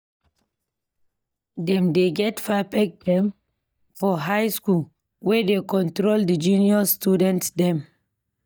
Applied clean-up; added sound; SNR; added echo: neural mask model DeepFilterNet 3.